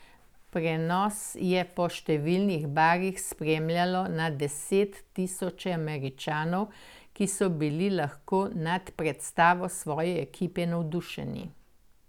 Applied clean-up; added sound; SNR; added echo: none; none; none; none.